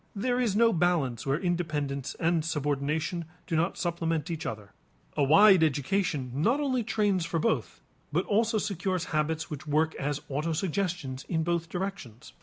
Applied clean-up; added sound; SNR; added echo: none; none; none; none.